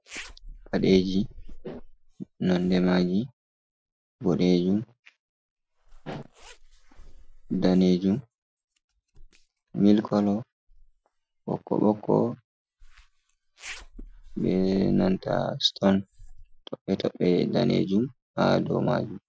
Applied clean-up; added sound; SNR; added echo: classical method Wiener filter.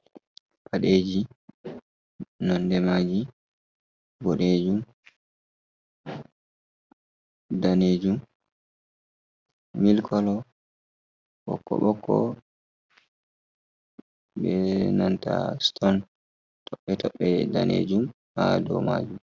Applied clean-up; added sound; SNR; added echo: none; none; none; none.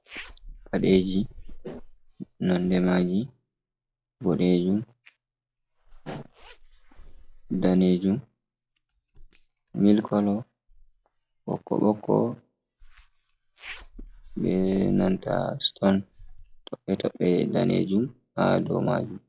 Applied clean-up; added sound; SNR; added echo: classical method log-MMSE.